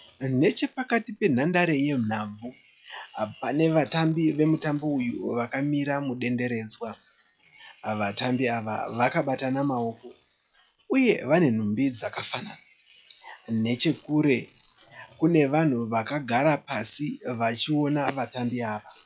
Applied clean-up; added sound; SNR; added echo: classical method log-MMSE.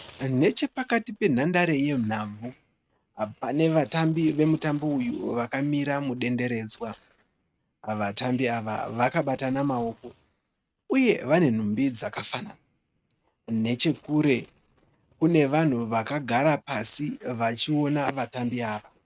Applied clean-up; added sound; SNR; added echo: neural mask model RNNoise.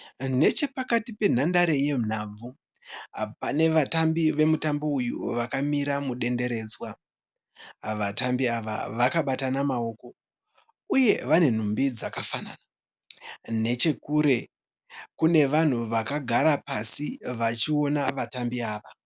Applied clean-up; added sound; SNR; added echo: none; none; none; none.